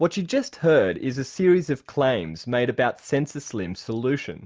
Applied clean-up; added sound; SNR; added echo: none; none; none; none.